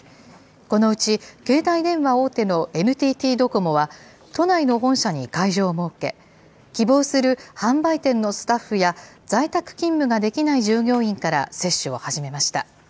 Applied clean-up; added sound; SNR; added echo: none; none; none; none.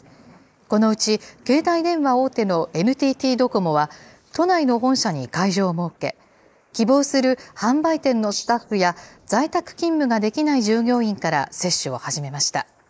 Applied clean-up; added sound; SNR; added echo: neural mask model Resemble Enhance denoiser.